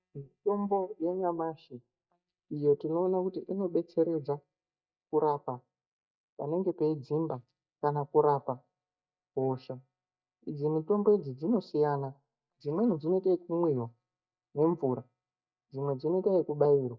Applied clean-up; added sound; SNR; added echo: neural mask model DeepFilterNet 3.